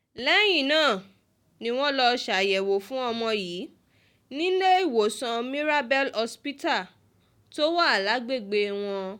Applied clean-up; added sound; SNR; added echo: none; none; none; none.